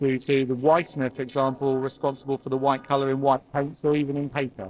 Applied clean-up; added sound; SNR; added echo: neural separator model SepFormer DNS4.